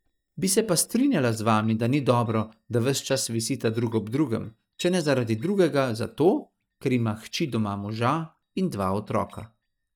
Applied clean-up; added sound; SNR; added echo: neural mask model DeepFilterNet 3.